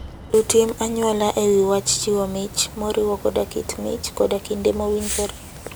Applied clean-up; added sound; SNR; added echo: none; Bird; 16 dB; none.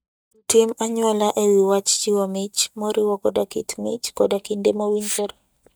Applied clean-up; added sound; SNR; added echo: neural mask model DeepFilterNet 3.